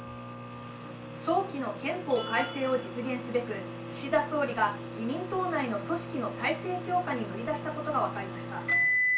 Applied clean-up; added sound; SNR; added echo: none; Microwave oven; 3 dB; reverberation time 0.3 s.